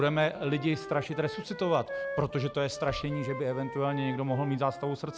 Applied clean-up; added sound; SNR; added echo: none; Wind instrument, woodwind instrument; 11 dB; none.